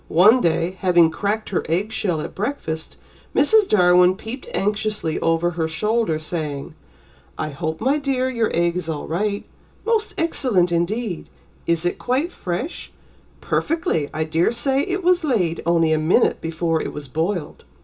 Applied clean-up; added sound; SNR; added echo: none; none; none; reverberation time 0.2 s.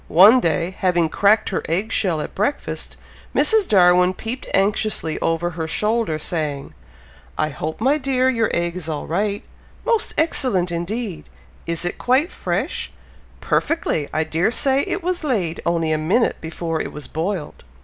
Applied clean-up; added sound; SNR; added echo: none; none; none; none.